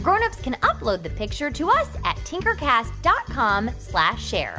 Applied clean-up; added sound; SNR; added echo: none; none; none; none.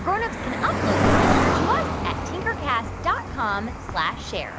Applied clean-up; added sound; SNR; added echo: none; Cricket; -3 dB; none.